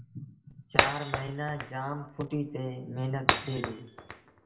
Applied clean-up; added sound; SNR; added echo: none; Shatter; -2 dB; reverberation time 0.7 s.